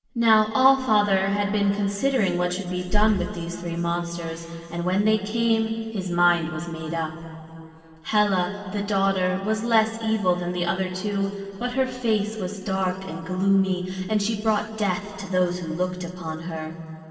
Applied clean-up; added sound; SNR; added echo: none; Breathing; 4 dB; reverberation time 2.8 s.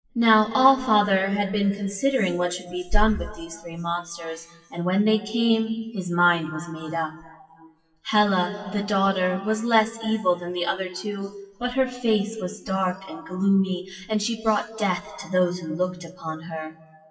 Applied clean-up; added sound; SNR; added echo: classical method WPE with log-MMSE.